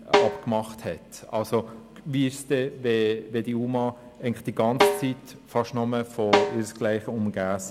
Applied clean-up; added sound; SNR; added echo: none; Snare drum; 0 dB; none.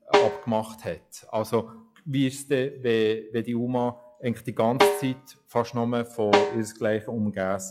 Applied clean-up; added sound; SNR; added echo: classical method log-MMSE.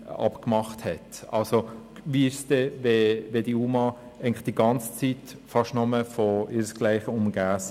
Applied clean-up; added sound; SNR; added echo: none; none; none; none.